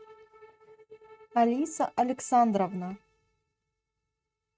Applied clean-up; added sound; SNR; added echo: neural mask model RNNoise.